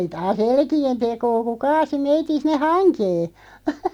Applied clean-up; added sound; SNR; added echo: none; none; none; none.